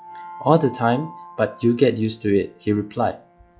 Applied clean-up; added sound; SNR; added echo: classical method log-MMSE.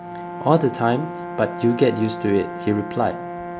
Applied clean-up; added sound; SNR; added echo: none; Brass instrument; 9 dB; none.